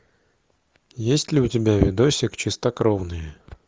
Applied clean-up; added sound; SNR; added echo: none; none; none; none.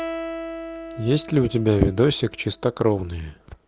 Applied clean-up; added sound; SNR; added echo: none; Acoustic guitar; 13 dB; none.